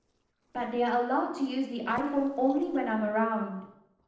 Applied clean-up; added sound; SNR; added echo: neural separator model SepFormer DNS4.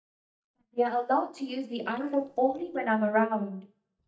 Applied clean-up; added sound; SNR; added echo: neural mask model DeepFilterNet 3.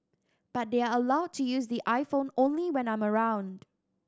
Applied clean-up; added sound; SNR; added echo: none; none; none; none.